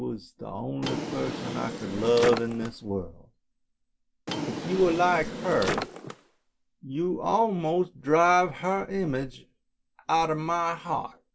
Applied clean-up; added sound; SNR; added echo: none; Drawer open or close; 7 dB; none.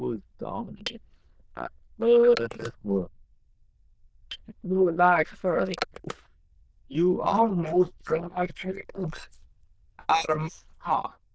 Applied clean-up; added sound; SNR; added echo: neural diffusion model UNIVERSE++.